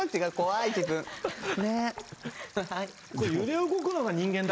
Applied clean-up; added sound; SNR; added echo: none; Knock + Stream; 20 dB; none.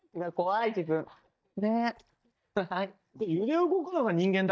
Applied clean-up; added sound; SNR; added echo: neural mask model DeepFilterNet 3.